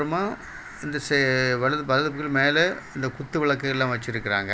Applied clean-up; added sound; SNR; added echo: none; none; none; none.